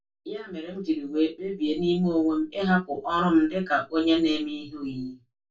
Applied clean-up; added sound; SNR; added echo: none; none; none; reverberation time 0.2 s.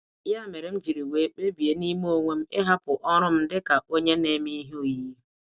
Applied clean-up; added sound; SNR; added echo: none; none; none; none.